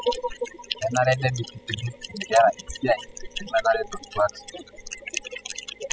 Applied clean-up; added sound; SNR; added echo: classical method spectral subtraction.